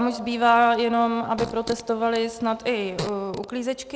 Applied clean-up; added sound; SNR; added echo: none; Fart; 14 dB; none.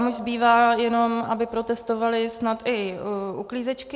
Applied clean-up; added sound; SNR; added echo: none; none; none; none.